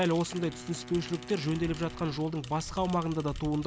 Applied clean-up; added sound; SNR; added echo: none; Mechanisms / Bicycle + Wind instrument, woodwind instrument; 16 dB; none.